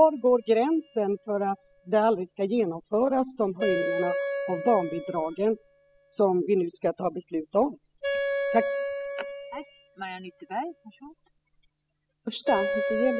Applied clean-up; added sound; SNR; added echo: classical method spectral subtraction.